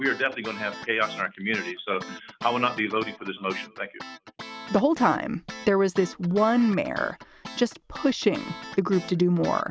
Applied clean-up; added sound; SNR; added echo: none; Guitar; 15 dB; none.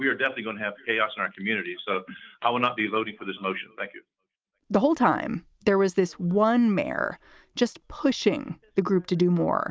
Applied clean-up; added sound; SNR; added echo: none; none; none; none.